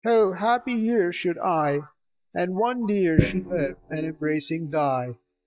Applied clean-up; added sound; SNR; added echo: neural mask model DeepFilterNet 3.